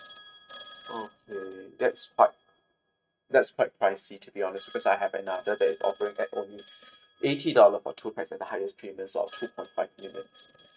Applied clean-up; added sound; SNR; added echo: neural mask model RNNoise.